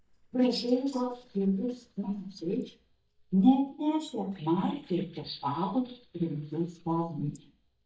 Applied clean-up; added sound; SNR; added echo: neural mask model DeepFilterNet 3.